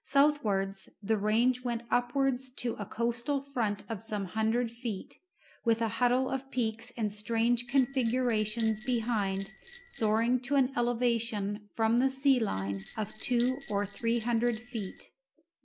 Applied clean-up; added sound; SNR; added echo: none; Bell; 14 dB; none.